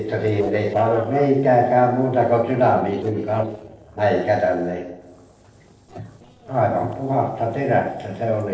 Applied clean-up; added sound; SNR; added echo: neural separator model SepFormer DNS4.